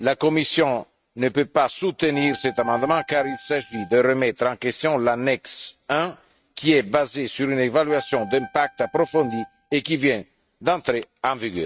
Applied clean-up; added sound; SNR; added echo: neural mask model RNNoise.